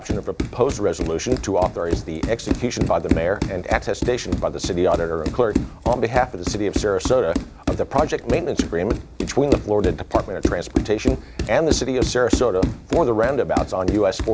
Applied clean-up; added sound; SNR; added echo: none; Run; 4 dB; none.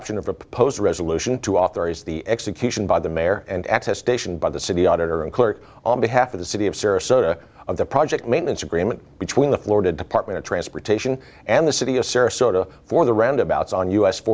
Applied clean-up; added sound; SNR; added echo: none; none; none; none.